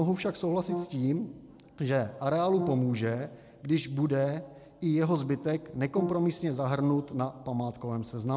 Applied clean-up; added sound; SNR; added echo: none; Brass instrument; 10 dB; none.